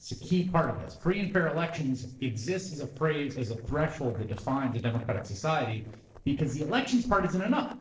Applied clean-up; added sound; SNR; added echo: neural separator model SepFormer DNS4.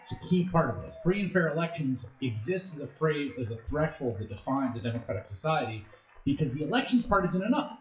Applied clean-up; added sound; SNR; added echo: classical method WPE with log-MMSE.